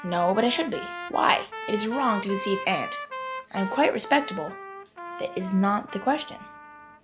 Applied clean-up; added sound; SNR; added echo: none; Trumpet; 10 dB; none.